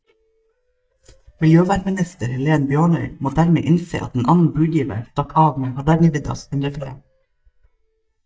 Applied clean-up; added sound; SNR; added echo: neural mask model DeepFilterNet 3.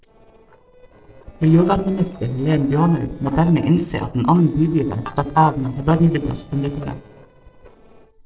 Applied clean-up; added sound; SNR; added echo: neural separator model SepFormer DNS4.